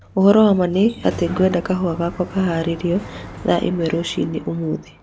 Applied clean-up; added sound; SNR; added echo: none; Sliding door; 15 dB; none.